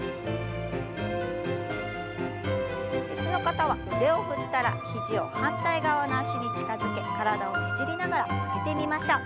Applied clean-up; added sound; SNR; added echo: none; none; none; none.